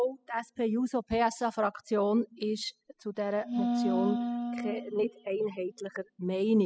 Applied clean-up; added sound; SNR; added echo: classical method spectral subtraction.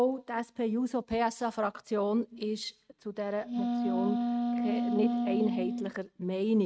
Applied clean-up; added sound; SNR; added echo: neural mask model RNNoise.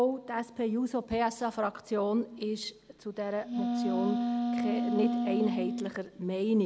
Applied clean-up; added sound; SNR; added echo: none; Wind instrument, woodwind instrument; 0 dB; none.